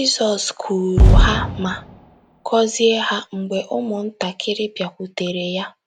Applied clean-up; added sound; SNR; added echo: none; Fireworks; -4 dB; none.